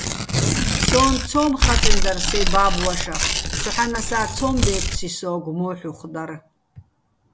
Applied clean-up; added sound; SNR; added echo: none; Tearing; -3 dB; none.